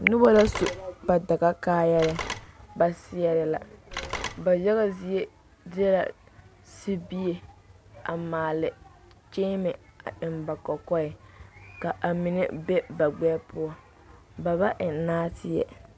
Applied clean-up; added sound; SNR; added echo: none; Telephone; 11 dB; none.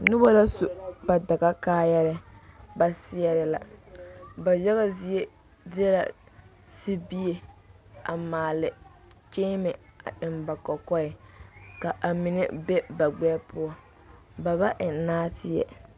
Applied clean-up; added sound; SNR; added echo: none; none; none; none.